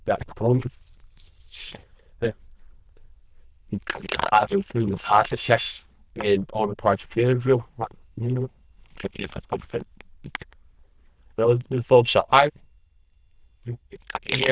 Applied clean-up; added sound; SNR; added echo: neural diffusion model UNIVERSE++.